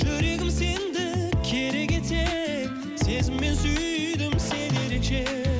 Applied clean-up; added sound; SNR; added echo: none; none; none; none.